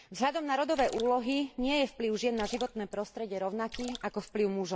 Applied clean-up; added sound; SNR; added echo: none; Splash, splatter; 16 dB; none.